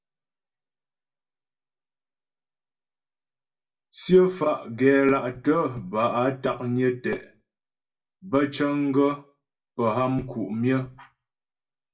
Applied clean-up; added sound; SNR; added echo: none; none; none; reverberation time 0.2 s.